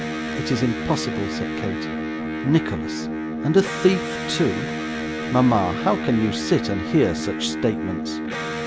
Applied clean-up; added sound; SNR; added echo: none; Electric guitar; 3 dB; none.